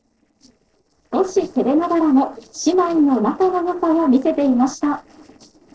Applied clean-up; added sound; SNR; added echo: neural separator model SepFormer DNS4.